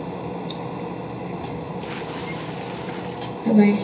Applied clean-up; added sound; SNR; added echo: none; Water / Splash, splatter; 15 dB; reverberation time 0.9 s.